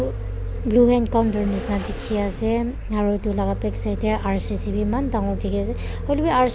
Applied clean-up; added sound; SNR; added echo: none; Vehicle; 5 dB; none.